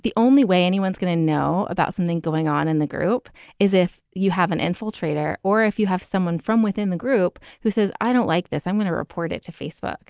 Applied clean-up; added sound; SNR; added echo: none; none; none; none.